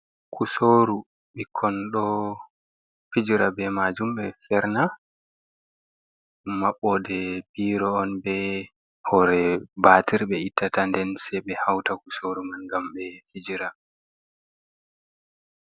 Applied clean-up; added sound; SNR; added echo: none; none; none; none.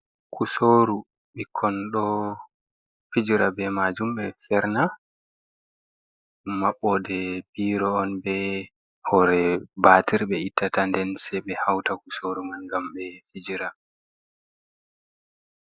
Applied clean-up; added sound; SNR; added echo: neural mask model Resemble Enhance denoiser.